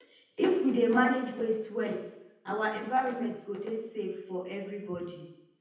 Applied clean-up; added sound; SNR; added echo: none; none; none; reverberation time 0.9 s.